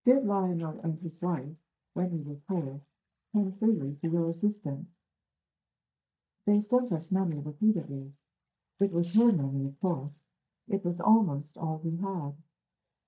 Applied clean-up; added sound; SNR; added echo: neural mask model DeepFilterNet 3.